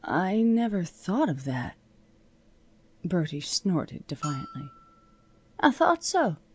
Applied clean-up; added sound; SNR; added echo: none; Bell; 17 dB; none.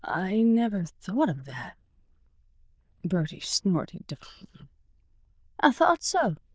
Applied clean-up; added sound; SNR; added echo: neural diffusion model UNIVERSE++.